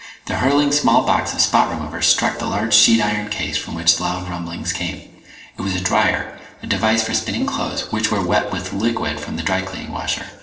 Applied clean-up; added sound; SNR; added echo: neural separator model SepFormer DNS4.